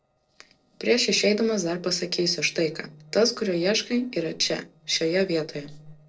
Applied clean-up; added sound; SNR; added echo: neural separator model SepFormer DNS4.